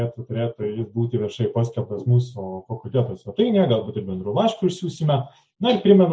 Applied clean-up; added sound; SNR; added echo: none; none; none; none.